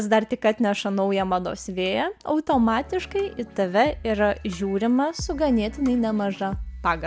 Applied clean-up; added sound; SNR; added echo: none; none; none; none.